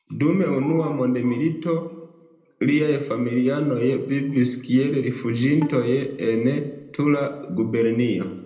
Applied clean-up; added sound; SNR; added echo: none; Bowed string instrument; 14 dB; reverberation time 0.8 s.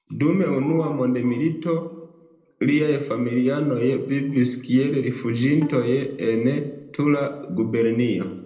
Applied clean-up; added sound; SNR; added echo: neural separator model SepFormer DNS4.